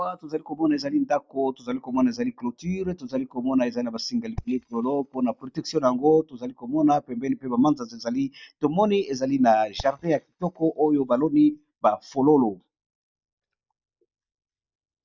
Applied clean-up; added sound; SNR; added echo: neural mask model DeepFilterNet 3.